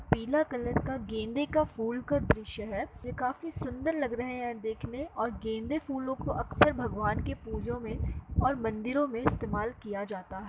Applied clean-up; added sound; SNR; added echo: none; none; none; none.